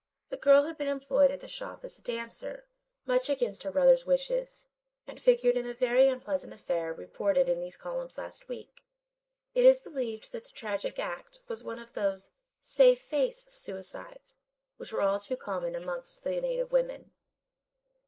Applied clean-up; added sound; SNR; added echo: neural mask model Resemble Enhance denoiser.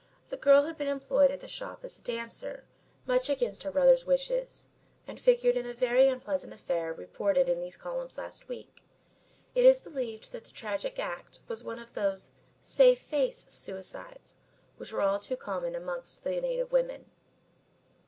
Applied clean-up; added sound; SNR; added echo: none; none; none; none.